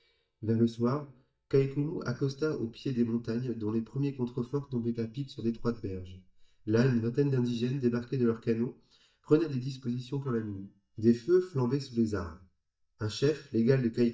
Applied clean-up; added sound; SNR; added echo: neural mask model DeepFilterNet 3.